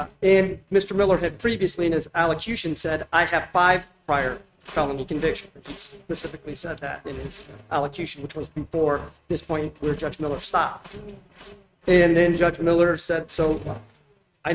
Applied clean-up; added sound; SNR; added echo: neural mask model RNNoise.